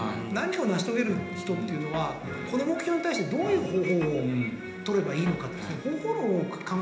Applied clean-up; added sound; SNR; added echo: none; Guitar; 18 dB; reverberation time 1.0 s.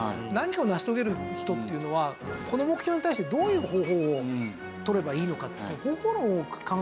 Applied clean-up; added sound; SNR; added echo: none; none; none; none.